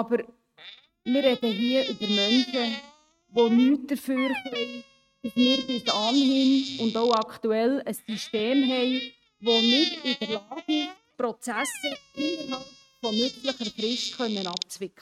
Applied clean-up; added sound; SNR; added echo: neural mask model RNNoise.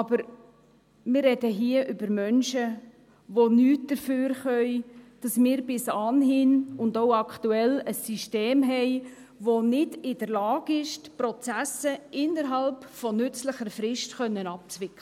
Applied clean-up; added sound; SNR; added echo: none; none; none; none.